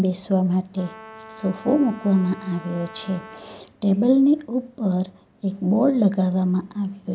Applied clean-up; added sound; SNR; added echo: none; Brass instrument; 19 dB; none.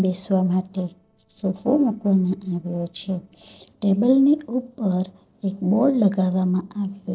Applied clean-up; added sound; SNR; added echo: neural separator model SepFormer DNS4.